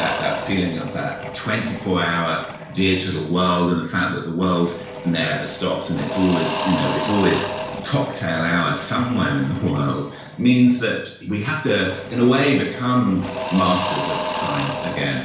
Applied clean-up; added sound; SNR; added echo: none; Engine / Drill / Mechanisms; 9 dB; reverberation time 0.5 s.